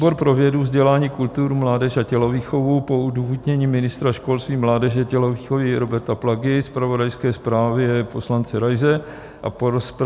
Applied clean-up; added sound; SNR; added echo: none; none; none; none.